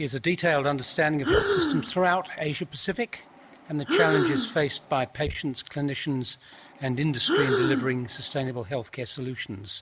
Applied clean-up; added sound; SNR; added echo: none; Breathing; 1 dB; none.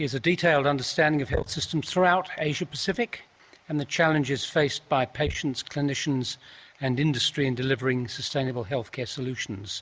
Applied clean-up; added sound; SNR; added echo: none; none; none; none.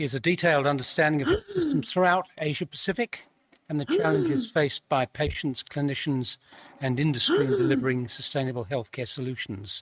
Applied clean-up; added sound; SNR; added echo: neural mask model RNNoise.